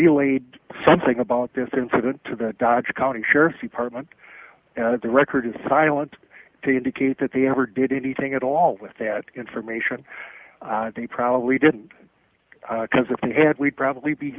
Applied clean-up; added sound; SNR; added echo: none; none; none; none.